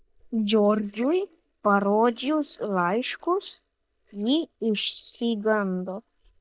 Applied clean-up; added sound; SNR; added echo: neural mask model DeepFilterNet 3.